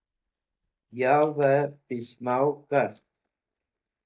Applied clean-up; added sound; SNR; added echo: neural mask model DeepFilterNet 3.